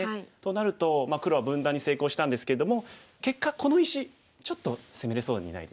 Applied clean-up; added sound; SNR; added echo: none; none; none; none.